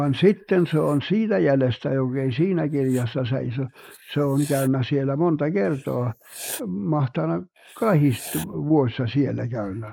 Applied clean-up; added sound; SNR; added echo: neural mask model Resemble Enhance denoiser.